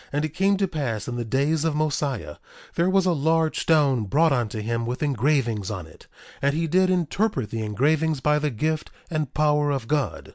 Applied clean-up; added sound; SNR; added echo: none; none; none; none.